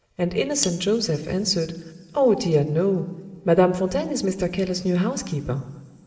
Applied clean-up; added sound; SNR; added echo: none; Cutlery, silverware; 11 dB; reverberation time 2.7 s.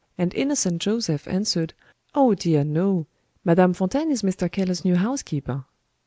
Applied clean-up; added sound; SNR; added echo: none; none; none; none.